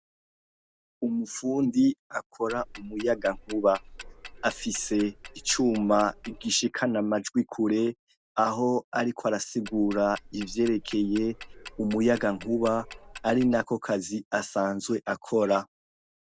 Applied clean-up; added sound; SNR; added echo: none; Tick-tock; 17 dB; none.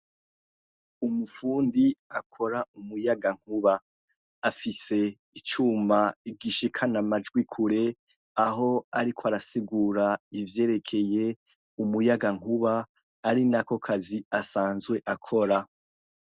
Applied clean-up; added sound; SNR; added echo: none; none; none; none.